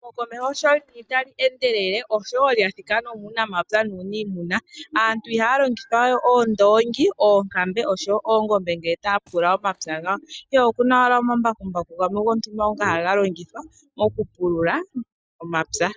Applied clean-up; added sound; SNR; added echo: neural mask model DeepFilterNet 3.